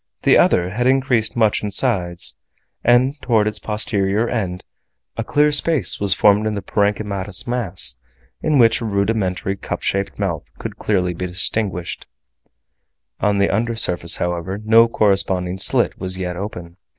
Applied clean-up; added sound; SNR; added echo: none; none; none; none.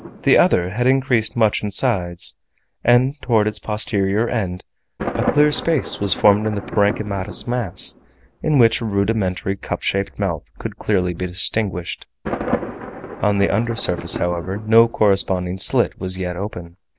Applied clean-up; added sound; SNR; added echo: none; Thunder; 13 dB; none.